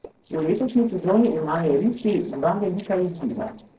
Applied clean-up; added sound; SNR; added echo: neural separator model SepFormer DNS4.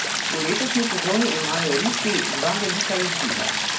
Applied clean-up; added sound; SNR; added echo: none; Stream; -1 dB; reverberation time 0.3 s.